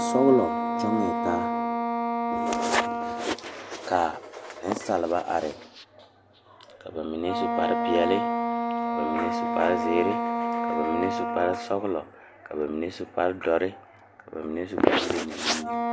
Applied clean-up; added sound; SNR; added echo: none; Wind instrument, woodwind instrument; 2 dB; none.